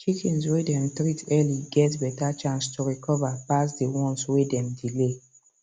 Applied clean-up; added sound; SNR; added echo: none; none; none; none.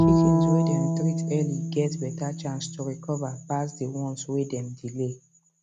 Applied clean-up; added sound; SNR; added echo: none; Bowed string instrument; -3 dB; none.